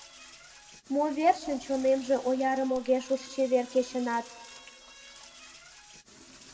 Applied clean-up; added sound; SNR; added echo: none; Toilet flush / Door; 19 dB; reverberation time 1.3 s.